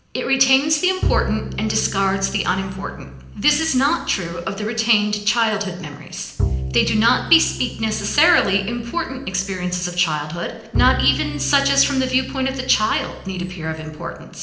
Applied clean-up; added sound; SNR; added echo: none; Bowed string instrument; 7 dB; reverberation time 0.8 s.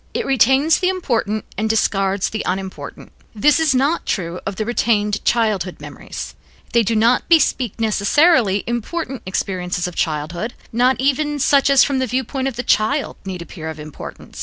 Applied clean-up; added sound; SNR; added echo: none; none; none; none.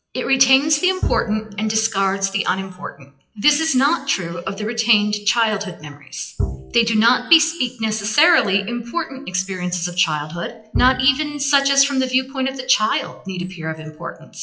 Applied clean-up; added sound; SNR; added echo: classical method WPE with log-MMSE.